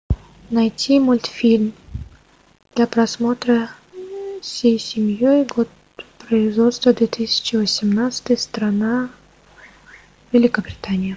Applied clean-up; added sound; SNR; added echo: none; none; none; none.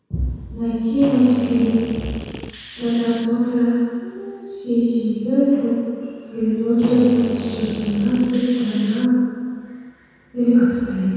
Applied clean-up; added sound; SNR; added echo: none; Drill; 14 dB; reverberation time 1.9 s.